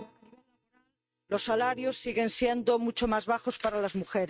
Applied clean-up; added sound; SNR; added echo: neural mask model RNNoise.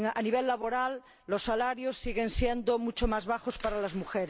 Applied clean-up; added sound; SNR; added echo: none; none; none; none.